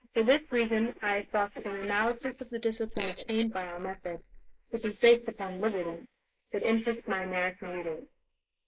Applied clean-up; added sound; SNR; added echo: neural mask model Resemble Enhance denoiser.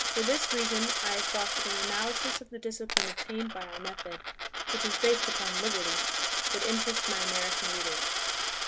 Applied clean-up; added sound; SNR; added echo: none; Coin (dropping); -4 dB; none.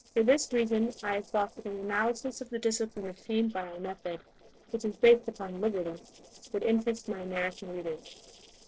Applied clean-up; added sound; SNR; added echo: neural separator model SepFormer DNS4.